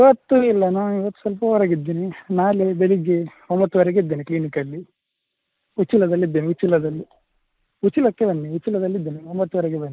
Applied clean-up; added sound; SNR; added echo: neural mask model Resemble Enhance denoiser.